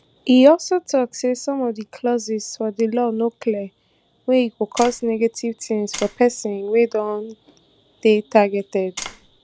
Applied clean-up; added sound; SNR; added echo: none; Tap; 13 dB; none.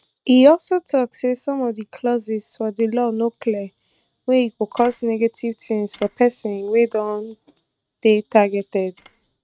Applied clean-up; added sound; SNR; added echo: neural mask model RNNoise.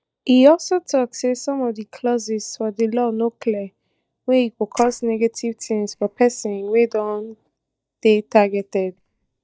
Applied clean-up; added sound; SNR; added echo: neural mask model DeepFilterNet 3.